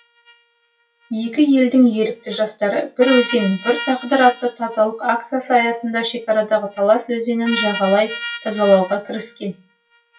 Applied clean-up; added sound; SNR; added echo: classical method WPE with log-MMSE.